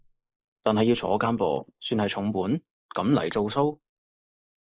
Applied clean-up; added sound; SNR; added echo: neural mask model Resemble Enhance denoiser.